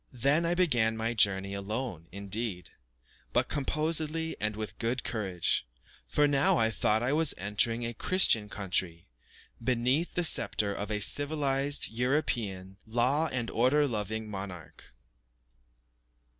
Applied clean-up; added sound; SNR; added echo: none; none; none; none.